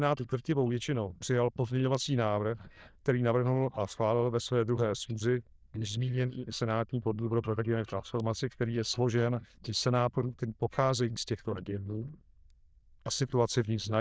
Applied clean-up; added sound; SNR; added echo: neural diffusion model UNIVERSE++.